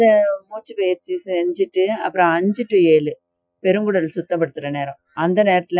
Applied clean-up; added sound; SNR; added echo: classical method Wiener filter.